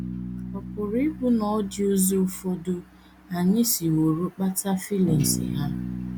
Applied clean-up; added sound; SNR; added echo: none; Bass guitar; 9 dB; none.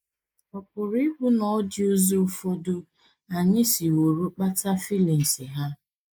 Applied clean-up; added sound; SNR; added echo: neural mask model Resemble Enhance denoiser.